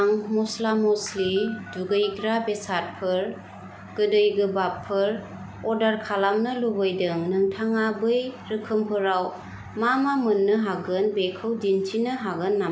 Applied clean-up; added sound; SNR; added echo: none; Telephone; 18 dB; none.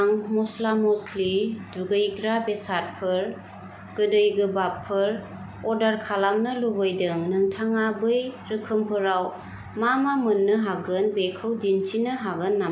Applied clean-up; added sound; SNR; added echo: none; none; none; none.